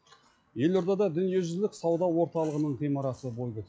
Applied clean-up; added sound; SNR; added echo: classical method log-MMSE.